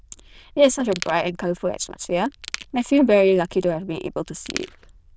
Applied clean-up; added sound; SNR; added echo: neural diffusion model UNIVERSE++.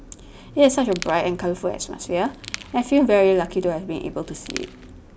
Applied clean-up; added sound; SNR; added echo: none; Crackle; 19 dB; none.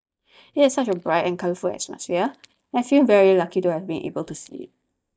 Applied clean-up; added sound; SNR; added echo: neural mask model DeepFilterNet 3.